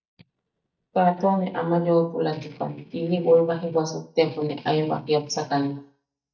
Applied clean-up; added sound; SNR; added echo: neural mask model DeepFilterNet 3.